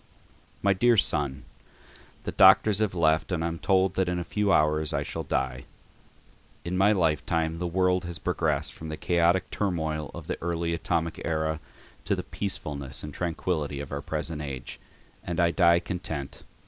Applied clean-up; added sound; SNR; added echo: none; none; none; none.